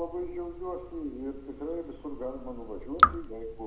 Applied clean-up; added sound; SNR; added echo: none; Raindrop / Drip; -5 dB; reverberation time 0.7 s.